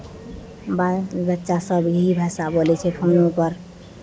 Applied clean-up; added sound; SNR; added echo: none; none; none; none.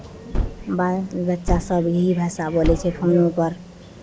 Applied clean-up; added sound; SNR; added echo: none; Gunshot, gunfire; 6 dB; none.